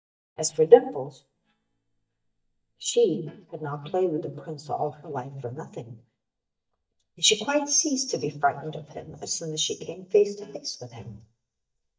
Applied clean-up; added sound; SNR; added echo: neural mask model DeepFilterNet 3.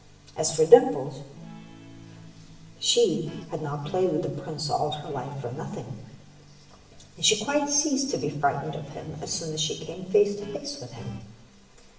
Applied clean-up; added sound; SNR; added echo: none; Guitar; 20 dB; reverberation time 0.8 s.